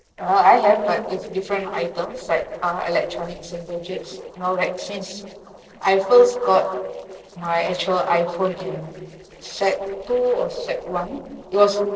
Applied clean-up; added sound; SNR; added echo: neural separator model SepFormer DNS4.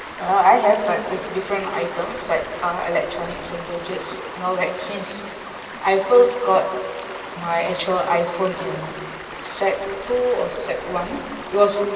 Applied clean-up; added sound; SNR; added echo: none; Stream; 12 dB; reverberation time 2.4 s.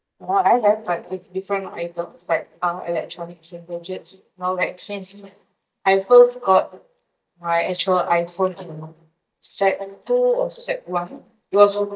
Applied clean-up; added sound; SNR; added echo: neural mask model DeepFilterNet 3.